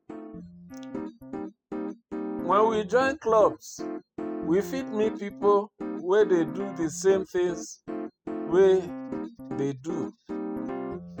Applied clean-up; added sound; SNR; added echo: classical method spectral subtraction.